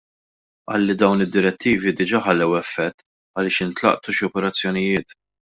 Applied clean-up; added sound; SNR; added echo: none; none; none; none.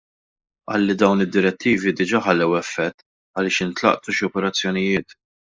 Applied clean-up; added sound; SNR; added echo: neural mask model Resemble Enhance denoiser.